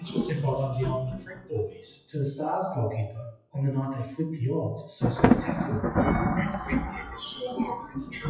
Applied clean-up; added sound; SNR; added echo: classical method WPE with log-MMSE.